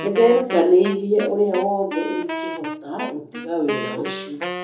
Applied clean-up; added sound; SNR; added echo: none; Wind instrument, woodwind instrument; 9 dB; reverberation time 1.0 s.